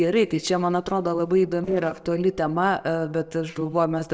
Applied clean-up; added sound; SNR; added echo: neural separator model SepFormer DNS4.